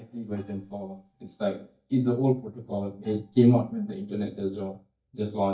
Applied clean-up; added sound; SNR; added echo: neural mask model DeepFilterNet 3.